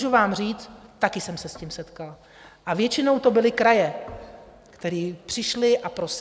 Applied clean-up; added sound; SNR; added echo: none; none; none; none.